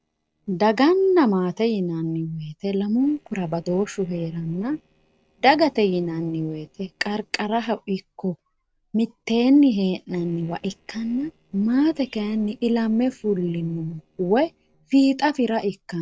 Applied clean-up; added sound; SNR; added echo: neural separator model SepFormer DNS4.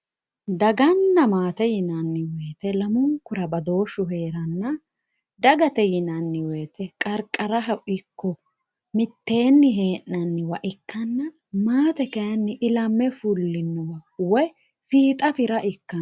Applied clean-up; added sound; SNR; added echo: none; none; none; none.